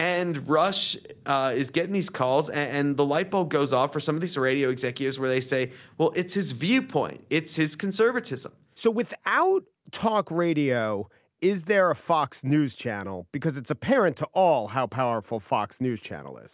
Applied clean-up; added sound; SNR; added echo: none; none; none; none.